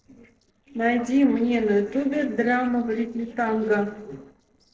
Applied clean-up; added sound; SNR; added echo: neural separator model SepFormer DNS4.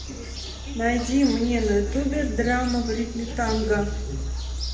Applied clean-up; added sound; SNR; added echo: none; Bird vocalization, bird call, bird song; 5 dB; reverberation time 0.7 s.